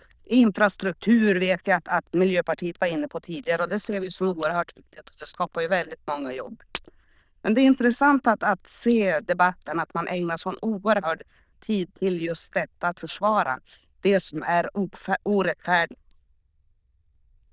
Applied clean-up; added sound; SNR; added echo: neural diffusion model UNIVERSE++.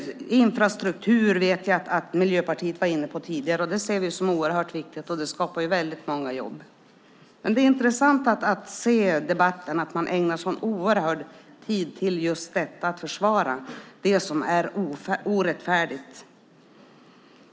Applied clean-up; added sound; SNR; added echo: none; none; none; none.